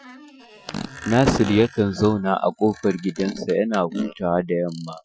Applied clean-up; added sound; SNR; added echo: classical method Wiener filter.